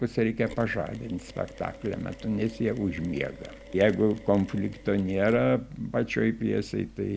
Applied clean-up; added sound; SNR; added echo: none; Mechanisms; 19 dB; none.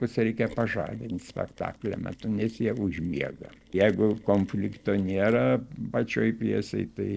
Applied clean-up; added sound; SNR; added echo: neural separator model SepFormer DNS4.